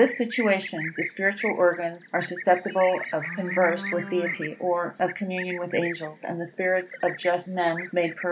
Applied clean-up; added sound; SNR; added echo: none; Livestock, farm animals, working animals; 10 dB; none.